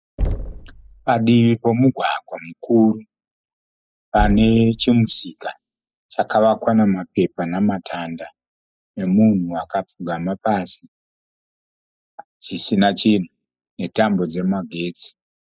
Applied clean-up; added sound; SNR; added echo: classical method spectral subtraction.